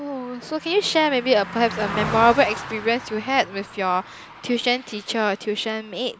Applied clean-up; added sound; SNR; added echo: none; Car passing by; 12 dB; none.